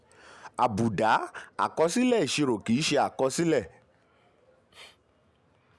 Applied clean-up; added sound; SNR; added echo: none; none; none; none.